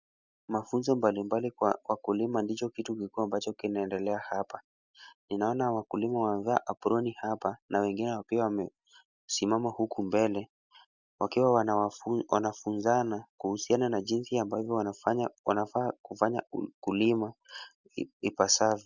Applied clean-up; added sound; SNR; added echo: none; none; none; none.